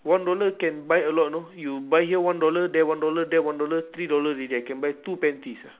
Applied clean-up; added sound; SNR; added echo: none; none; none; none.